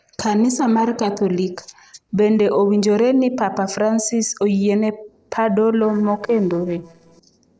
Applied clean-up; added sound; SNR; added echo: neural separator model SepFormer DNS4.